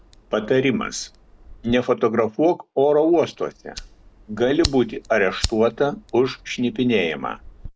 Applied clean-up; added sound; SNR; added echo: none; Fire; 15 dB; none.